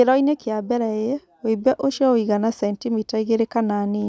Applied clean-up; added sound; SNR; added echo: none; none; none; none.